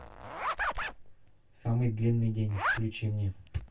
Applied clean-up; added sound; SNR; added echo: none; Zipper (clothing); 5 dB; reverberation time 0.1 s.